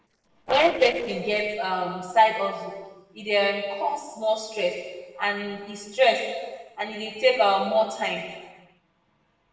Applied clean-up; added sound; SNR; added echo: neural separator model SepFormer DNS4.